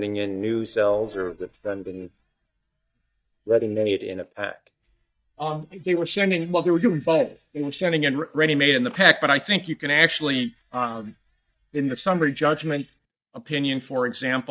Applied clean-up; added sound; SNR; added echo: neural mask model DeepFilterNet 3.